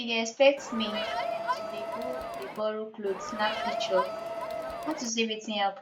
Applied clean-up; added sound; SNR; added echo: none; Crowd; 3 dB; none.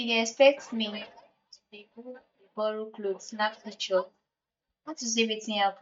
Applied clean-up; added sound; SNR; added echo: neural mask model DeepFilterNet 3.